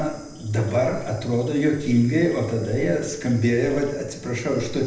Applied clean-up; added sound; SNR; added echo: none; Bird / Insect; 17 dB; reverberation time 0.8 s.